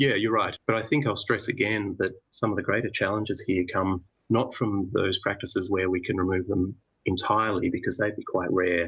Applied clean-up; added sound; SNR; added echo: none; none; none; none.